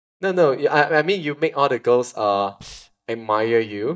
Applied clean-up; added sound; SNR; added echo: neural mask model DeepFilterNet 3.